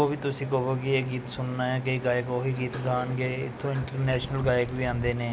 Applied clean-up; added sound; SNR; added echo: none; none; none; none.